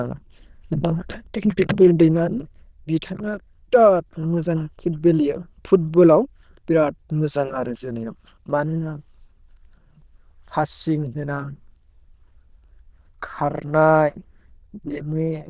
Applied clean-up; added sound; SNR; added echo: neural diffusion model UNIVERSE++.